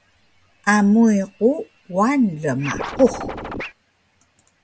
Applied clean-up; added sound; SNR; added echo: none; Scratching (performance technique); 9 dB; none.